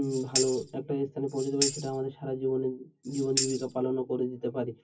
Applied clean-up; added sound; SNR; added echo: classical method WPE with log-MMSE.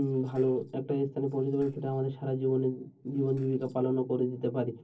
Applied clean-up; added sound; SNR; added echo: neural separator model SepFormer DNS4.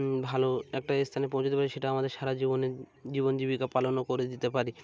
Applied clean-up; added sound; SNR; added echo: none; none; none; none.